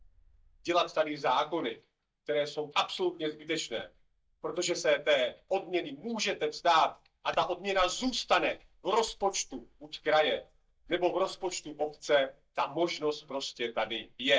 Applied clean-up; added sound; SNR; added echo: neural mask model DeepFilterNet 3.